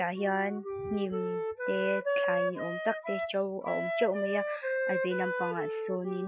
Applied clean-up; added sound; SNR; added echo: classical method Wiener filter.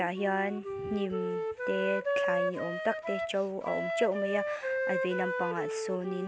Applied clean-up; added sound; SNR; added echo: none; Wind instrument, woodwind instrument; 0 dB; none.